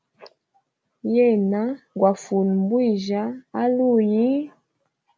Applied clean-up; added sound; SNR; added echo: none; none; none; none.